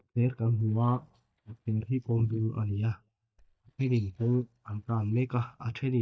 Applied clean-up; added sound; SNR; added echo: neural mask model DeepFilterNet 3.